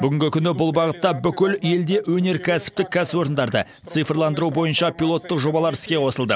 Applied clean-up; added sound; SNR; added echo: none; none; none; none.